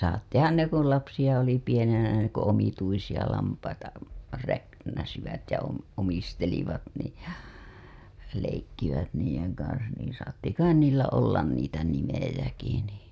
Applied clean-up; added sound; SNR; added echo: none; none; none; none.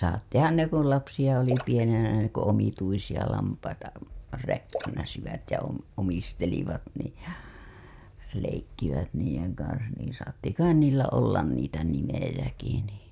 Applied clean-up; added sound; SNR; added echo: none; Splash, splatter; 15 dB; none.